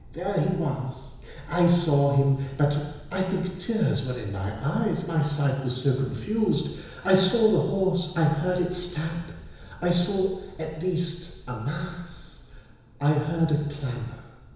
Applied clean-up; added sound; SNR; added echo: none; Wind; 19 dB; reverberation time 1.0 s.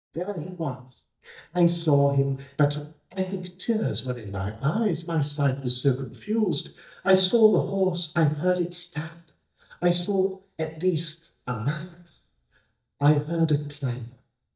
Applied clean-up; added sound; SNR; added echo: neural mask model DeepFilterNet 3.